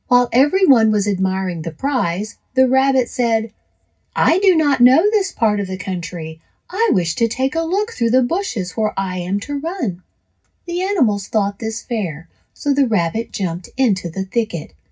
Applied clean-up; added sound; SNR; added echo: none; none; none; reverberation time 0.4 s.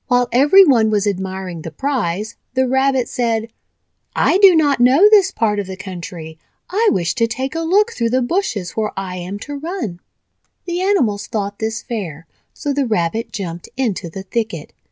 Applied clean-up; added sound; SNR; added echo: none; none; none; none.